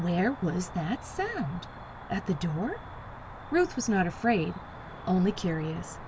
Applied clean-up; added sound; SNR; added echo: none; Cricket; 13 dB; none.